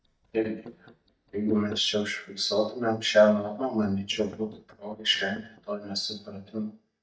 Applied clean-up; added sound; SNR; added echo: neural mask model DeepFilterNet 3.